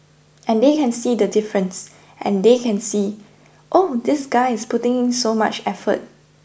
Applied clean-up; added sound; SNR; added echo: none; none; none; none.